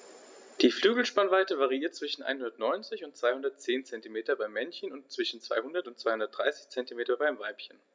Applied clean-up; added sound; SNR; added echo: none; none; none; none.